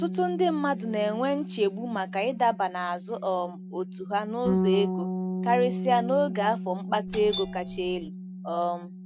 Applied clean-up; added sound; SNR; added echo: none; Bass guitar + Doorbell; 5 dB; none.